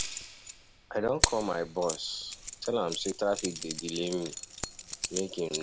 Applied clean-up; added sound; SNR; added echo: none; Keys jangling; 4 dB; none.